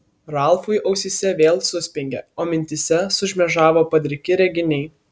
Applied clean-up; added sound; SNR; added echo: none; none; none; none.